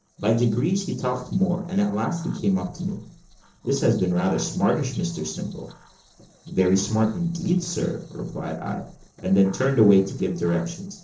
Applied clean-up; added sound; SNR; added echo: neural separator model SepFormer DNS4.